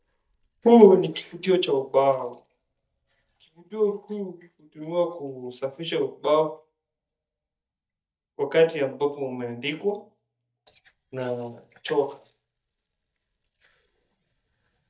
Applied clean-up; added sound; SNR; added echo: neural mask model DeepFilterNet 3.